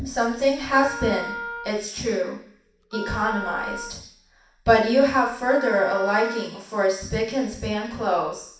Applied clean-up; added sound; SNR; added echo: none; Wind instrument, woodwind instrument; 11 dB; reverberation time 0.6 s.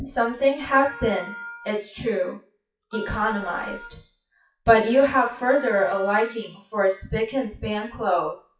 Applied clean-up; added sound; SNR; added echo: classical method WPE with log-MMSE.